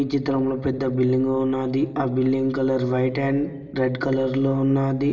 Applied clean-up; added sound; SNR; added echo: none; none; none; reverberation time 2.0 s.